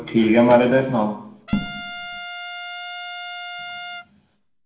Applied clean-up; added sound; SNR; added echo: none; Trumpet; 11 dB; reverberation time 0.8 s.